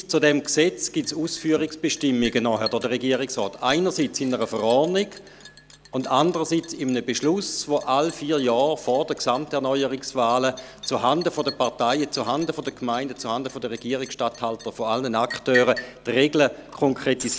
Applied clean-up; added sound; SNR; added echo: none; Liquid; 17 dB; none.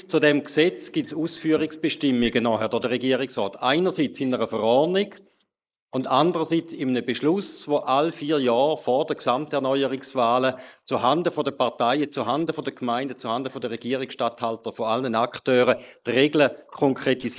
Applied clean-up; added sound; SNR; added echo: neural mask model Resemble Enhance denoiser.